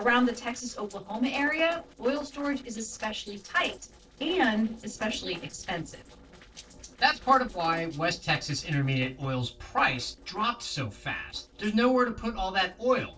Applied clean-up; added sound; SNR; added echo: neural separator model SepFormer DNS4.